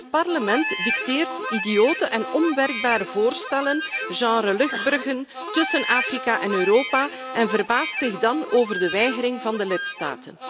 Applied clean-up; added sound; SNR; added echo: none; Harmonica; 7 dB; none.